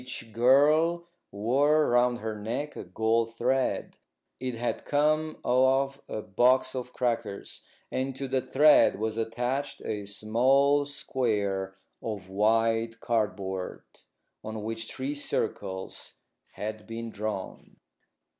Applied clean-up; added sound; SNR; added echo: none; none; none; none.